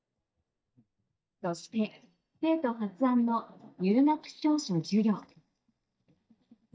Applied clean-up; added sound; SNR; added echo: neural mask model DeepFilterNet 3.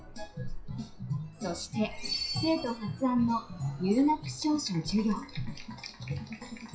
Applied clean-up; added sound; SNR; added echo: classical method WPE with log-MMSE.